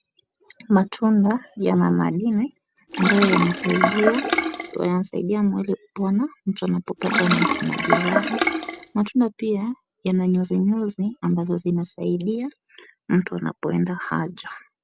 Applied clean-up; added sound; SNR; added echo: none; Sink (filling or washing); 2 dB; none.